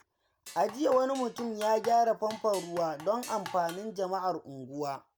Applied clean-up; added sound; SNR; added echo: none; Drum kit; 16 dB; none.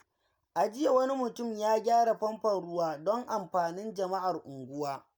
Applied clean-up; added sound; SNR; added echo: none; none; none; none.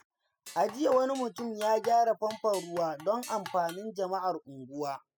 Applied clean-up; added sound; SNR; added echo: classical method spectral subtraction.